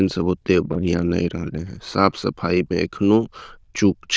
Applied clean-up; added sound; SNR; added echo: neural diffusion model UNIVERSE++.